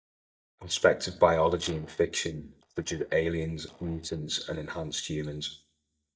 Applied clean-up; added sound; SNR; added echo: neural mask model DeepFilterNet 3.